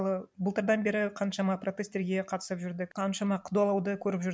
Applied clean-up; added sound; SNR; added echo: none; none; none; none.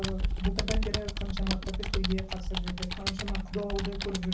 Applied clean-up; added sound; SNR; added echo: none; Computer keyboard; -3 dB; reverberation time 0.5 s.